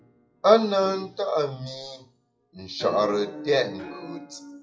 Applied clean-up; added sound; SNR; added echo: classical method WPE with log-MMSE.